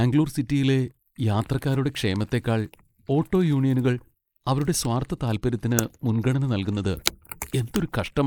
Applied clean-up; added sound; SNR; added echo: neural mask model Resemble Enhance denoiser.